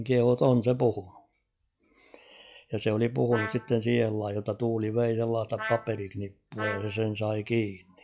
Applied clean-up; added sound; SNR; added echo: classical method log-MMSE.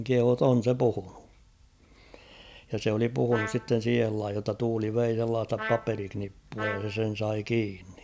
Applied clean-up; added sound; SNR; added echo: none; Trumpet; 11 dB; none.